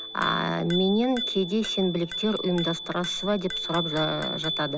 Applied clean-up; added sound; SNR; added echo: none; Bicycle bell; 7 dB; none.